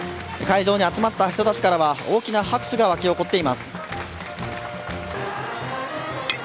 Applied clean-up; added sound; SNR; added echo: none; none; none; none.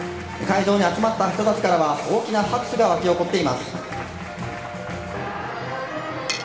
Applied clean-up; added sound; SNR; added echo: none; none; none; reverberation time 2.1 s.